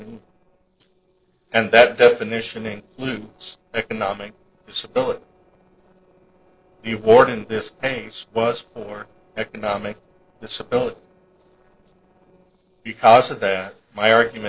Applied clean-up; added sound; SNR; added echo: neural separator model SepFormer DNS4.